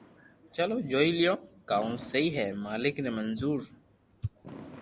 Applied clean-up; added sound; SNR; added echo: none; Fireworks; 20 dB; none.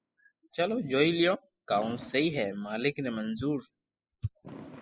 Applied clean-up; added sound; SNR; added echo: classical method spectral subtraction.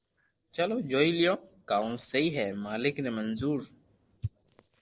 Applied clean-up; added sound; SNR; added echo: neural separator model SepFormer DNS4.